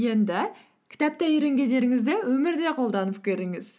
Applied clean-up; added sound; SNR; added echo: none; none; none; none.